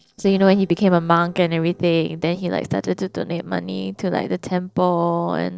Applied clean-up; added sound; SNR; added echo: neural separator model SepFormer DNS4.